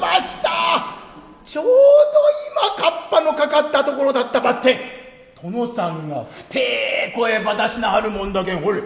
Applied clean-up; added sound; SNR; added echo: none; none; none; none.